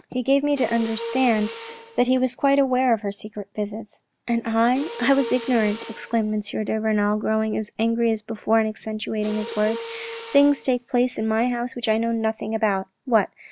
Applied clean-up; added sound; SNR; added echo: none; Mechanisms; 14 dB; none.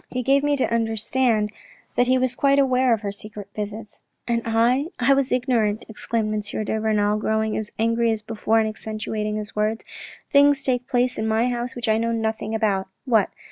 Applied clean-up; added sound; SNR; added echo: none; none; none; none.